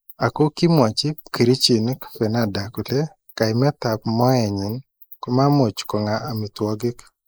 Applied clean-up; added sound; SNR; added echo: neural mask model Resemble Enhance denoiser.